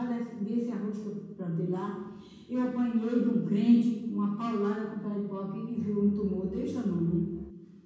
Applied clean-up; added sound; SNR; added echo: none; Bowed string instrument; 19 dB; reverberation time 1.2 s.